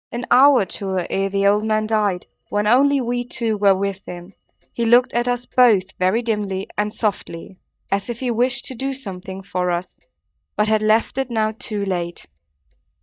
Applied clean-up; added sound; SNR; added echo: neural mask model DeepFilterNet 3.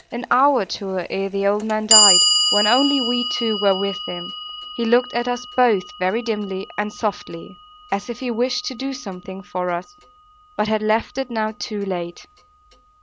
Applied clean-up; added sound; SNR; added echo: none; Clock; 2 dB; none.